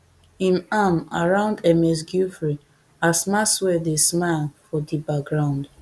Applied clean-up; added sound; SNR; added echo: none; none; none; none.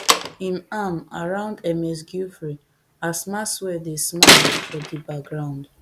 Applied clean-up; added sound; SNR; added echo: none; Slam; -5 dB; none.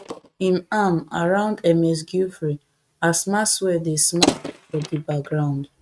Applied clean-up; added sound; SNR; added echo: neural mask model RNNoise.